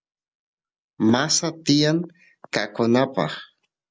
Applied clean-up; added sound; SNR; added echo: none; none; none; none.